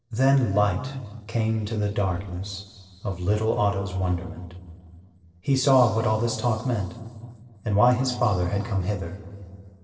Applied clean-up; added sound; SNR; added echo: neural separator model SepFormer DNS4.